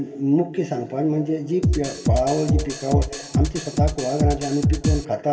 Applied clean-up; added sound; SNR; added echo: none; Drum kit; -2 dB; reverberation time 2.0 s.